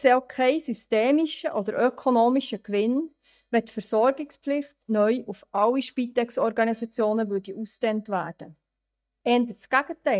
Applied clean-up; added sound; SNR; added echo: neural mask model DeepFilterNet 3.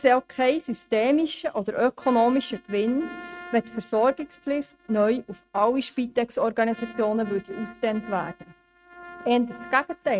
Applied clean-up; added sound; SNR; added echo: neural mask model RNNoise.